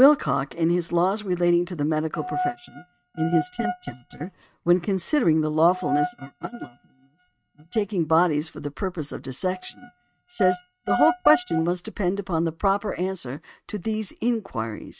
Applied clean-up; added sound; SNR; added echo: neural mask model RNNoise.